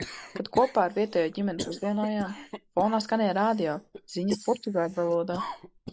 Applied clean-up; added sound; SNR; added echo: neural mask model Resemble Enhance denoiser.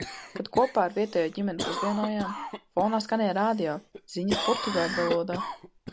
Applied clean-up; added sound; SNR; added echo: none; Cough; 7 dB; none.